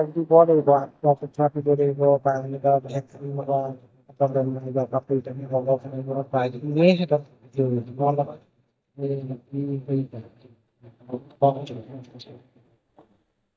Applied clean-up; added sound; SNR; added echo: neural mask model DeepFilterNet 3.